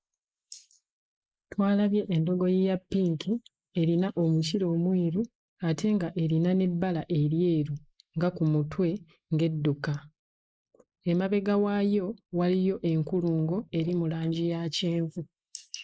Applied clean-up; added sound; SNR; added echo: neural mask model Resemble Enhance denoiser.